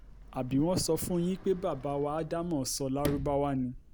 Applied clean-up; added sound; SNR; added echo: none; Sliding door; 12 dB; none.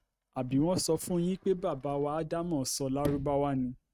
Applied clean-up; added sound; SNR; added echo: neural mask model RNNoise.